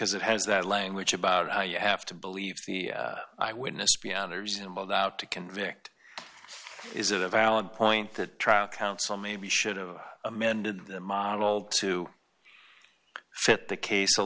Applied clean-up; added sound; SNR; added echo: none; none; none; none.